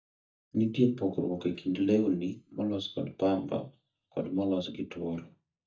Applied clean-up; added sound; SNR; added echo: neural mask model DeepFilterNet 3.